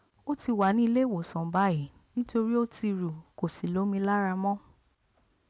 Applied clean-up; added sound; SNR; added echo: none; none; none; none.